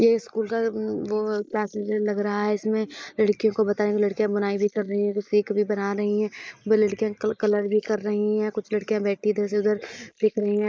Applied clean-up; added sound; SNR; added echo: neural mask model Resemble Enhance denoiser.